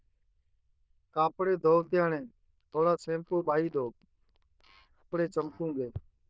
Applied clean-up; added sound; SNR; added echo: neural diffusion model UNIVERSE++.